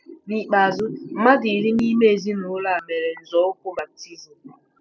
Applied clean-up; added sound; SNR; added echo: none; none; none; none.